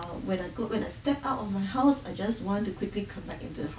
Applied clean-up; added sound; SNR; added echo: none; none; none; none.